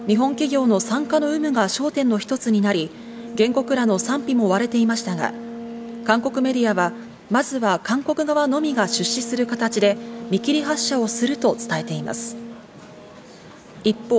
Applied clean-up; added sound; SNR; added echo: none; Brass instrument; 13 dB; none.